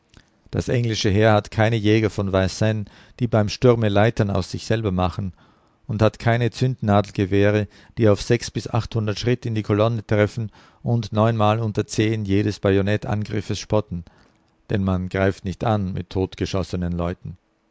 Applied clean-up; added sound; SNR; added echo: none; none; none; none.